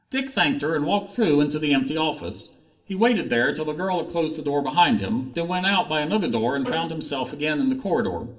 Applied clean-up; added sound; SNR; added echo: none; Bowed string instrument; 11 dB; reverberation time 0.6 s.